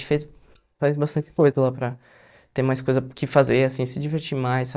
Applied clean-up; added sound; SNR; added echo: neural mask model DeepFilterNet 3.